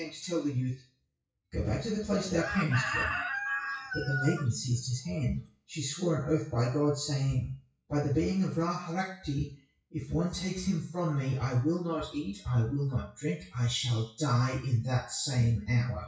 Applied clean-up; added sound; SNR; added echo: classical method WPE with log-MMSE.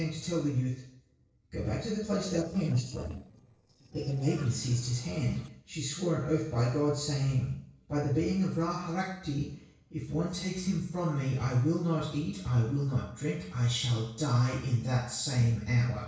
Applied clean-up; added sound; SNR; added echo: neural separator model SepFormer DNS4.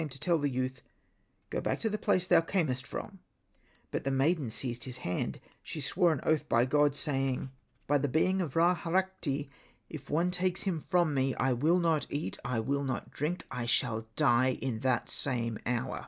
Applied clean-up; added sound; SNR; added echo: none; none; none; none.